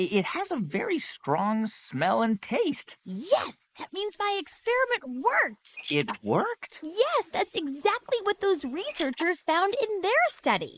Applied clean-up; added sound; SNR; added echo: neural mask model Resemble Enhance denoiser.